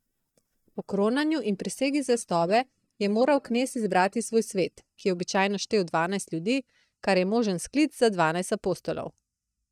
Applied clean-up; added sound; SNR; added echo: neural mask model DeepFilterNet 3.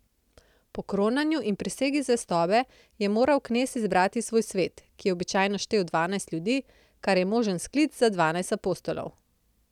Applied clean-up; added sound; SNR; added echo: none; none; none; none.